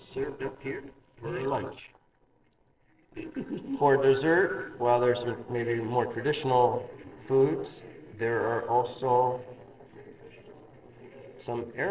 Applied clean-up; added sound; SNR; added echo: neural separator model SepFormer DNS4.